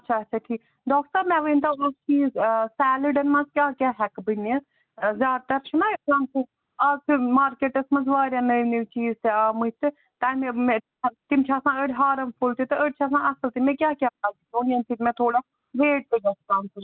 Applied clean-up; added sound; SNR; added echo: none; none; none; none.